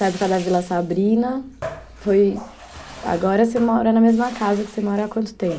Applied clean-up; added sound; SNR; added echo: none; Bathtub (filling or washing); 19 dB; reverberation time 0.3 s.